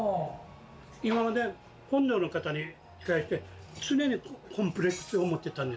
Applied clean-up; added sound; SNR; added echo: none; none; none; none.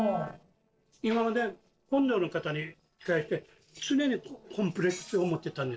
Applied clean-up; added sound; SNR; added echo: neural separator model SepFormer DNS4.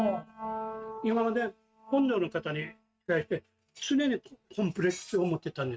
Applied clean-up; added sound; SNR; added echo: neural mask model RNNoise.